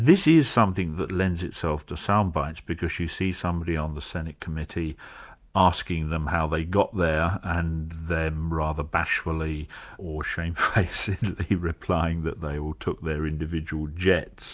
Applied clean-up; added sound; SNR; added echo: none; none; none; none.